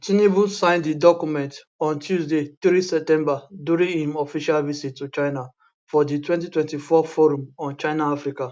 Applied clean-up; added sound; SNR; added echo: none; none; none; none.